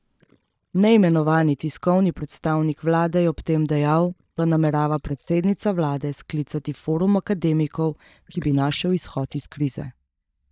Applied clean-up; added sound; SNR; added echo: neural mask model DeepFilterNet 3.